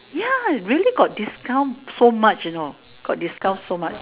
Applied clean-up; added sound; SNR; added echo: none; none; none; none.